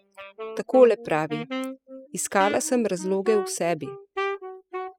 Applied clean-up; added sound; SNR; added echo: classical method spectral subtraction.